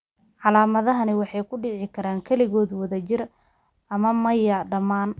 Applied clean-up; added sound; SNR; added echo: none; none; none; none.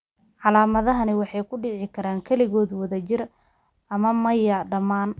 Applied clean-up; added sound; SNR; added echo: none; Bass drum; 13 dB; none.